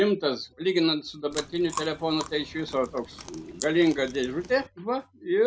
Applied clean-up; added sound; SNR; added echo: none; Chewing, mastication; 14 dB; none.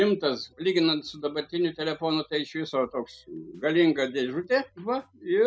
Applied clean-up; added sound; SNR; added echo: none; none; none; none.